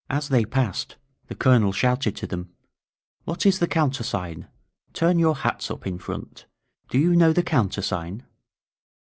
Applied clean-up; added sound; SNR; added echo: none; none; none; none.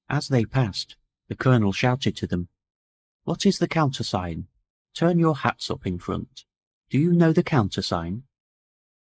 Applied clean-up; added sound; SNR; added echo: neural mask model Resemble Enhance denoiser.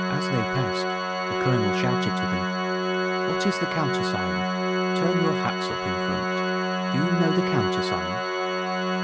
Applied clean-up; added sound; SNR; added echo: none; Organ; -5 dB; none.